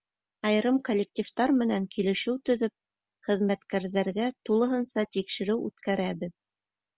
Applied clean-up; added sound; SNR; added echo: none; none; none; none.